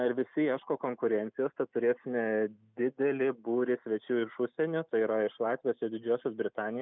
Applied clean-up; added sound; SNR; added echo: none; none; none; none.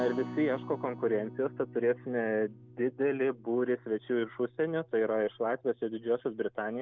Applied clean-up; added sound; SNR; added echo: none; Acoustic guitar; 16 dB; none.